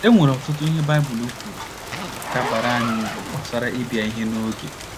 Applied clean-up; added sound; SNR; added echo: none; Rain + Zipper (clothing); 9 dB; none.